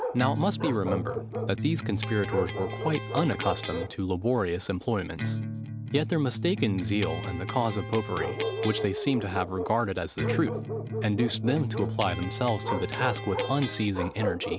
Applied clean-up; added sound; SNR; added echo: none; Electric guitar + Bark; 4 dB; none.